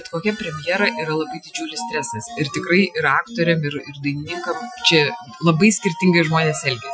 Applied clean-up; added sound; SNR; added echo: classical method Wiener filter.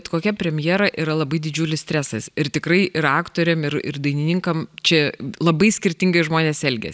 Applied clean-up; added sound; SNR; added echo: none; none; none; none.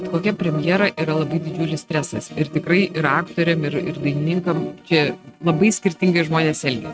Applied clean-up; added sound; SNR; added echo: neural mask model RNNoise.